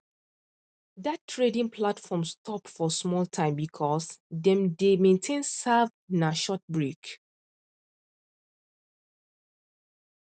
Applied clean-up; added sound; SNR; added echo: none; none; none; none.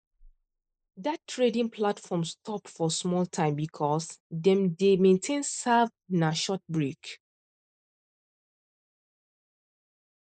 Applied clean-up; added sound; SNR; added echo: neural mask model Resemble Enhance denoiser.